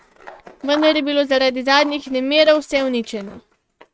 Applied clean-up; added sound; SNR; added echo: neural mask model RNNoise.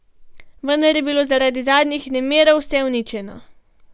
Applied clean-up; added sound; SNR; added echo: none; none; none; none.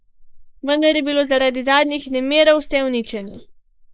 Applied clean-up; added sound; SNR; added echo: neural mask model Resemble Enhance denoiser.